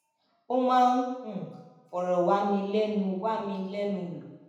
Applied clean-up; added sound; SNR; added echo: none; none; none; reverberation time 0.9 s.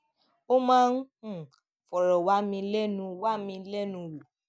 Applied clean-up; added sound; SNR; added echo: none; none; none; none.